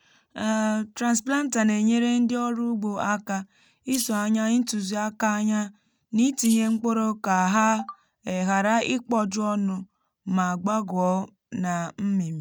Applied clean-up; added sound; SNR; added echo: neural mask model RNNoise.